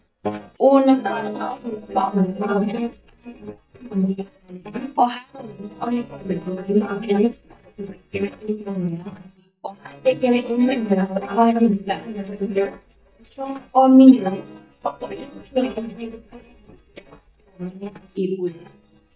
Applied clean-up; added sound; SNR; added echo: neural mask model DeepFilterNet 3.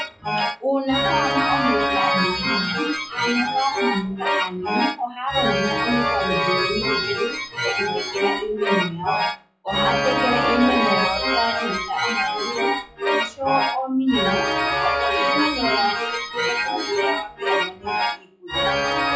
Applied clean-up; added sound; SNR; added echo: classical method WPE with log-MMSE.